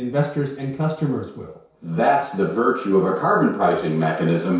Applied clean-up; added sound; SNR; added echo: none; Burping, eructation; 17 dB; reverberation time 0.6 s.